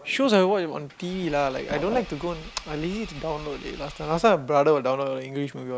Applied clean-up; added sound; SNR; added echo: none; Engine / Car; 17 dB; none.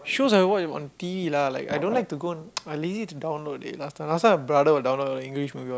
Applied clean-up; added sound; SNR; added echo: none; none; none; none.